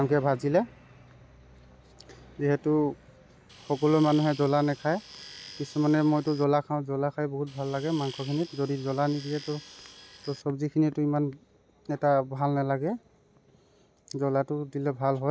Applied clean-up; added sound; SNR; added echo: none; Tools; 19 dB; none.